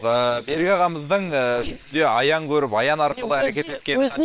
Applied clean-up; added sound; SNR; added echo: neural separator model SepFormer WHAM!.